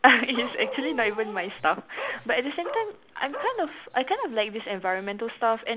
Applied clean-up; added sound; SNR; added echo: none; Bark; 12 dB; none.